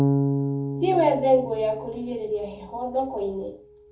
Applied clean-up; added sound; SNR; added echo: none; Bass guitar; 3 dB; reverberation time 0.3 s.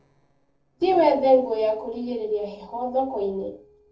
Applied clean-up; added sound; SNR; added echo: neural separator model SepFormer DNS4.